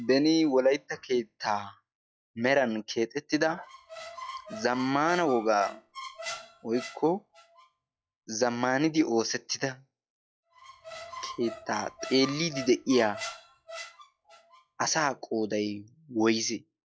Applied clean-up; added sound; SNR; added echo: classical method log-MMSE.